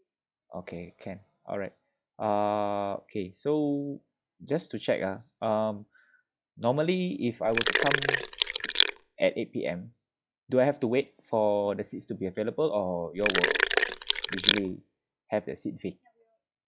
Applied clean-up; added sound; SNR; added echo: classical method log-MMSE.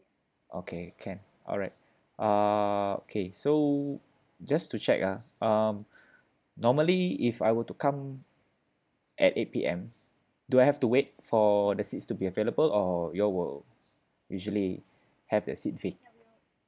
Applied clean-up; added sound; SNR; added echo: none; none; none; none.